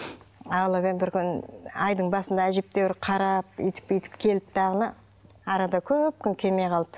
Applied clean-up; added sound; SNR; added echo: none; none; none; none.